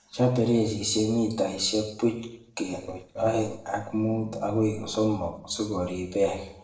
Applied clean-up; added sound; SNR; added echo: neural separator model SepFormer DNS4.